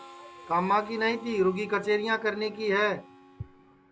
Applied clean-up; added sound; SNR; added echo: none; Harmonica; 20 dB; none.